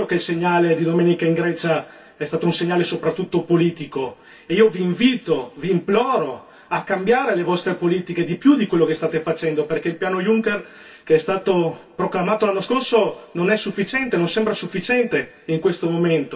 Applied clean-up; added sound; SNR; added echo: none; none; none; reverberation time 0.2 s.